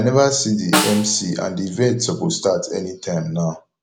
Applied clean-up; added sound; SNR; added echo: none; Snare drum; 7 dB; none.